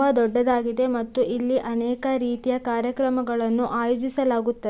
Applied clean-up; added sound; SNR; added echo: none; none; none; none.